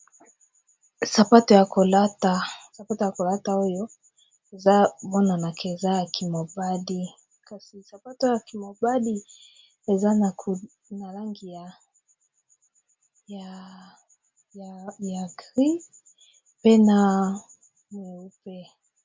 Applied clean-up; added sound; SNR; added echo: none; none; none; none.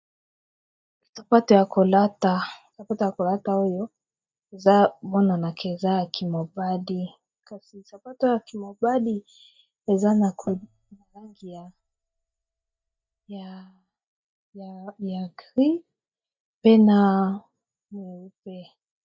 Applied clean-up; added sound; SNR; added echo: neural mask model DeepFilterNet 3.